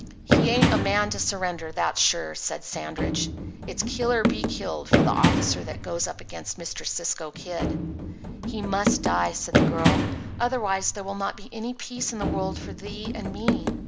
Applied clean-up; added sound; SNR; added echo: none; Run; -2 dB; none.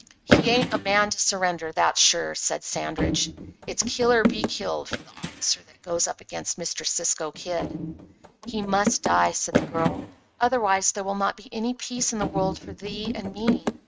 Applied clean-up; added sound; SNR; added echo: neural mask model RNNoise.